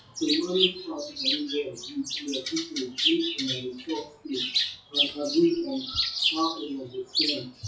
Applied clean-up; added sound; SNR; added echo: classical method WPE with log-MMSE.